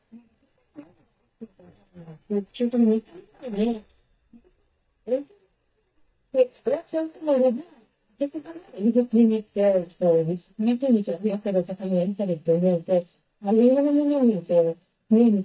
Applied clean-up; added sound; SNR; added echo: neural mask model DeepFilterNet 3.